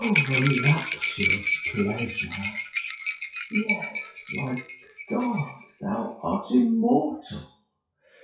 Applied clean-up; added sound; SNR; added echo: classical method WPE with log-MMSE.